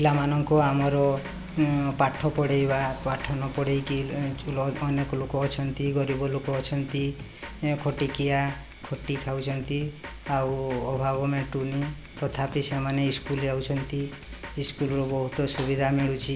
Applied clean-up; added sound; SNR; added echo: none; Drum kit; 15 dB; none.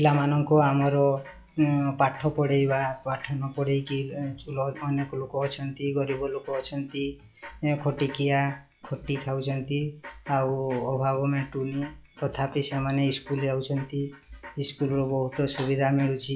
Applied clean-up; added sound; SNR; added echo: classical method log-MMSE.